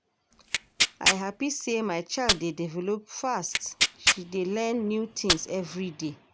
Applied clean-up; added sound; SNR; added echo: none; Tearing; -3 dB; none.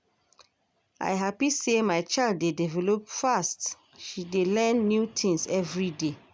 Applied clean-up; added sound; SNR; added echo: none; none; none; none.